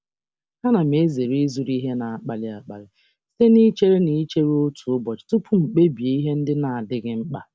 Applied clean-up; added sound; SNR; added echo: none; none; none; none.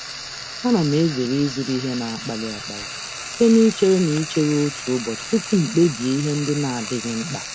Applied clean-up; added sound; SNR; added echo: none; Frying (food); 11 dB; none.